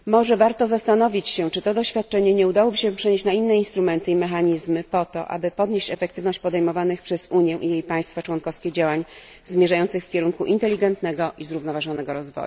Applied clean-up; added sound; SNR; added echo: none; none; none; none.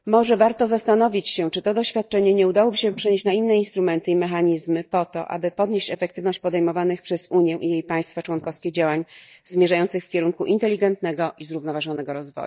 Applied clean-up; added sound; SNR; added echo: neural mask model DeepFilterNet 3.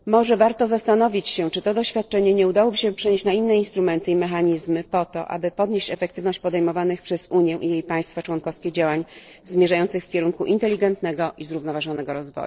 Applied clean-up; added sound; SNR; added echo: neural separator model SepFormer DNS4.